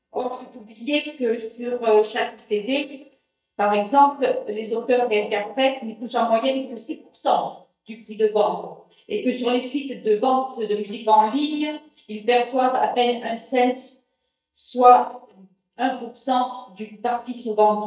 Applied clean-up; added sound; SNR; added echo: neural mask model DeepFilterNet 3.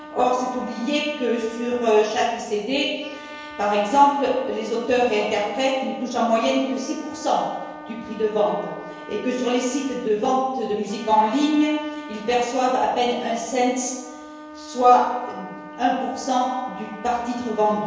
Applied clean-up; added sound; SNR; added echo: none; Trumpet; 17 dB; reverberation time 1.2 s.